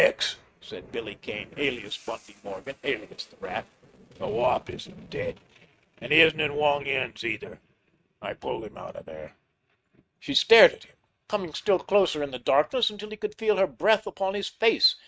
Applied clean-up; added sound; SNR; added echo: neural mask model RNNoise.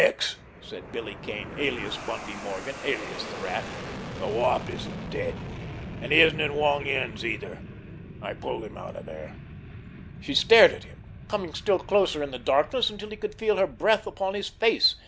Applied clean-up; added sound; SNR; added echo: none; Fixed-wing aircraft, airplane; 12 dB; none.